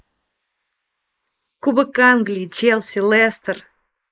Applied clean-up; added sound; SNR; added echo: neural mask model Resemble Enhance denoiser.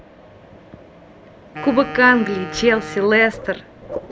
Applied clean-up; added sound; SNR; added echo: none; Wind instrument, woodwind instrument + Mechanisms; 13 dB; none.